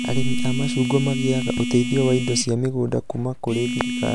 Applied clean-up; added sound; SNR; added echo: none; Telephone; 5 dB; none.